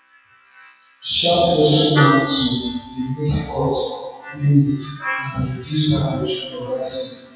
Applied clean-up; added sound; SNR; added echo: classical method WPE with log-MMSE.